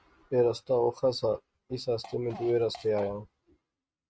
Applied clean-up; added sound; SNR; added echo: neural mask model RNNoise.